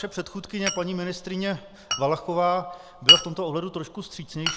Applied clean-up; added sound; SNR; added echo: none; Glass; -1 dB; none.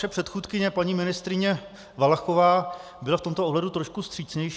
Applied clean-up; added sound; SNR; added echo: none; none; none; none.